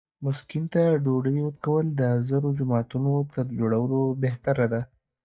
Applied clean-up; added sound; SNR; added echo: neural mask model DeepFilterNet 3.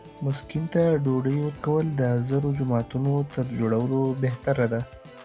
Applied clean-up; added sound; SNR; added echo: none; Organ; 20 dB; none.